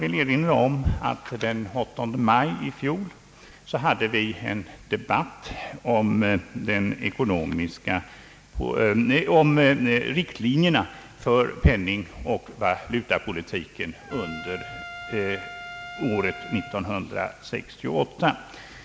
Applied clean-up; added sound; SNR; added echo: none; Trumpet; 14 dB; none.